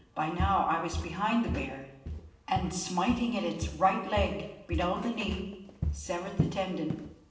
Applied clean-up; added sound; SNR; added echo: none; Walk, footsteps; 6 dB; reverberation time 0.9 s.